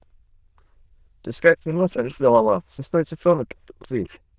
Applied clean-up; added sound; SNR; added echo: neural diffusion model UNIVERSE++.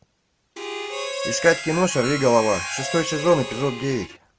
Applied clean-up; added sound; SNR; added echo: none; Harmonica; 7 dB; none.